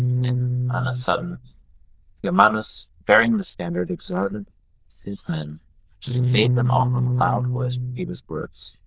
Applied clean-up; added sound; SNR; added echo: neural diffusion model UNIVERSE++.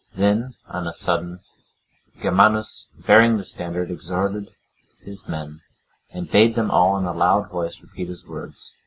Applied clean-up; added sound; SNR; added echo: none; none; none; none.